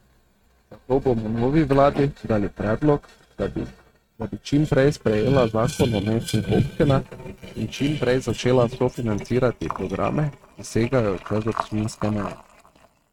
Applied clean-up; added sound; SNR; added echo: neural mask model RNNoise.